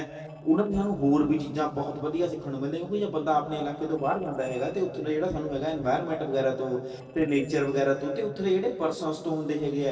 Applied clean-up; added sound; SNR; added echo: neural separator model SepFormer DNS4.